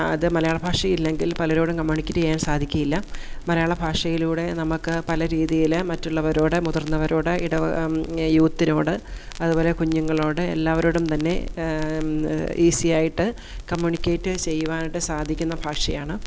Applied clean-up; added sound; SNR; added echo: none; Crackle; 9 dB; none.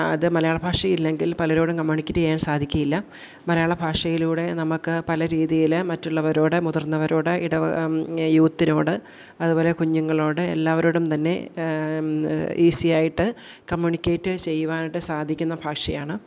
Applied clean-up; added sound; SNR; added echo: none; none; none; none.